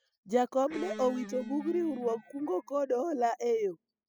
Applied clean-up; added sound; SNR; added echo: classical method spectral subtraction.